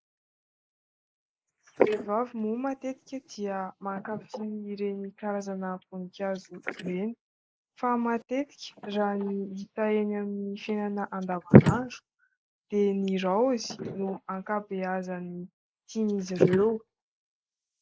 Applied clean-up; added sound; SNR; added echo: neural mask model Resemble Enhance denoiser.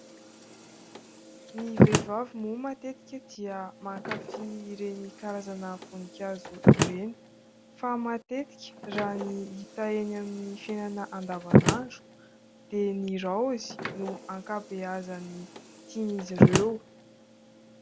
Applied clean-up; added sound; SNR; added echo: none; Slam; -5 dB; none.